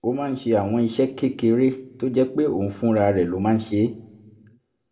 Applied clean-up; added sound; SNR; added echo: none; none; none; reverberation time 0.7 s.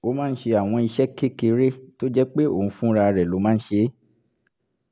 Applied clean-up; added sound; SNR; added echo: none; none; none; none.